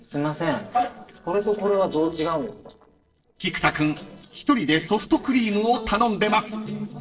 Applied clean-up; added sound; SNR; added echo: neural separator model SepFormer DNS4.